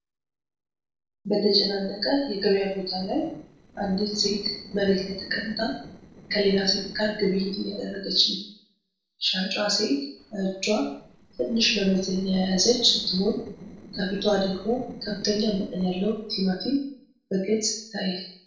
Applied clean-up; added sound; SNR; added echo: neural separator model SepFormer DNS4.